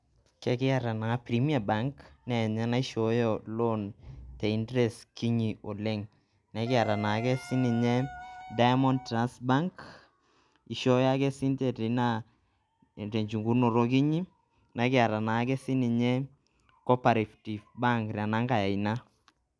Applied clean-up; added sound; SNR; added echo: none; Wind instrument, woodwind instrument; 15 dB; none.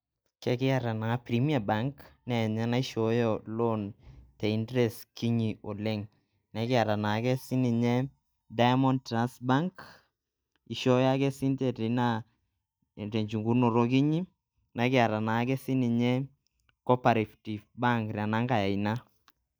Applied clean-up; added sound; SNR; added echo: neural mask model DeepFilterNet 3.